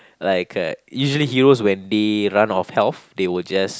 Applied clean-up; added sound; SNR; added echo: none; none; none; none.